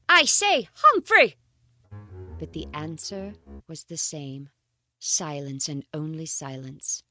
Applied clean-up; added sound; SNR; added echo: neural mask model RNNoise.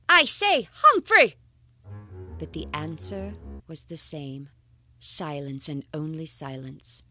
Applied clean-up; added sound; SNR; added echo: none; Bowed string instrument; 14 dB; none.